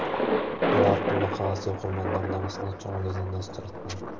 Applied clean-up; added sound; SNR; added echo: none; Thunder; -2 dB; reverberation time 1.1 s.